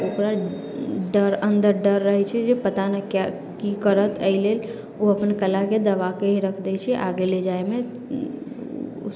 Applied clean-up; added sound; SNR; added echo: none; none; none; none.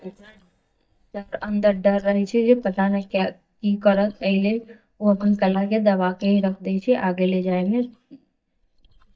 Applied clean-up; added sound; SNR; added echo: neural mask model DeepFilterNet 3.